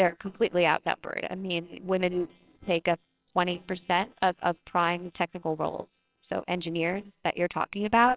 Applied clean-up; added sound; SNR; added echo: neural separator model SepFormer WHAMR!.